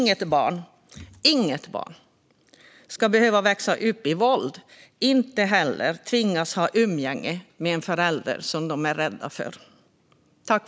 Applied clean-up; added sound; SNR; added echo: none; none; none; none.